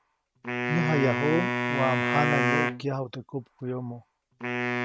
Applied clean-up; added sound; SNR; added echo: none; Wind instrument, woodwind instrument; -1 dB; none.